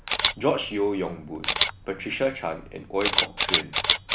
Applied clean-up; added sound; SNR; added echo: none; Camera; -1 dB; none.